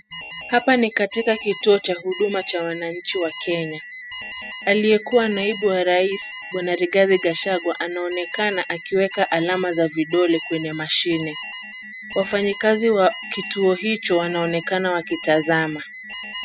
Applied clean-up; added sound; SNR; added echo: classical method spectral subtraction.